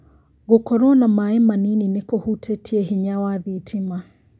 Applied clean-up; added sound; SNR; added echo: none; none; none; none.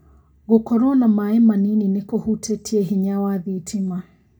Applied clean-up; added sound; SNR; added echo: none; none; none; reverberation time 0.2 s.